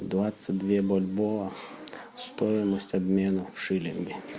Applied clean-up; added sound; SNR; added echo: none; none; none; none.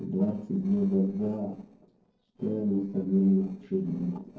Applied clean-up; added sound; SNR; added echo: neural separator model SepFormer DNS4.